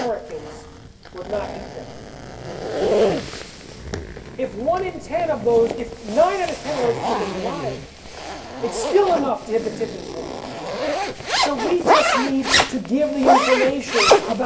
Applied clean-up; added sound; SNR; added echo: none; Zipper (clothing); -1 dB; reverberation time 0.2 s.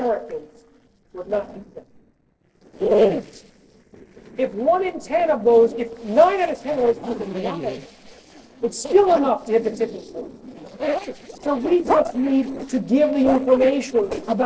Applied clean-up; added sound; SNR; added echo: neural separator model SepFormer DNS4.